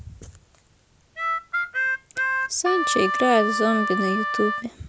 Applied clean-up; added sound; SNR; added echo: none; Harmonica; 0 dB; none.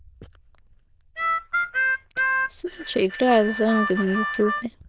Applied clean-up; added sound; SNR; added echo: neural diffusion model UNIVERSE++.